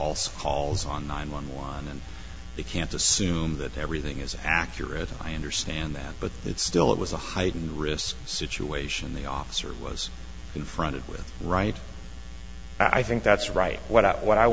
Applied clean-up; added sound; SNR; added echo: none; none; none; none.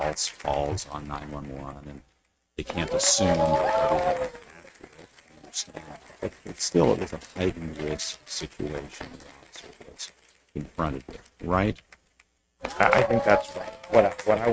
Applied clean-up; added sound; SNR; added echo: neural mask model RNNoise.